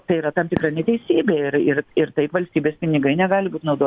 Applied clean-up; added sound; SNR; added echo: none; Fireworks; 18 dB; none.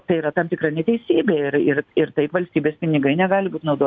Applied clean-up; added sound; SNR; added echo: none; none; none; none.